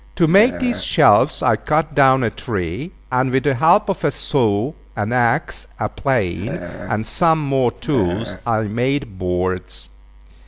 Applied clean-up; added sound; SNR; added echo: none; Burping, eructation; 11 dB; none.